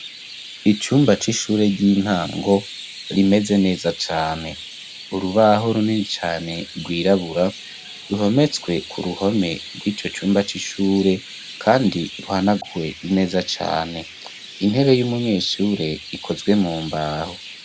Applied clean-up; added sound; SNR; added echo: none; Chirp, tweet; 16 dB; none.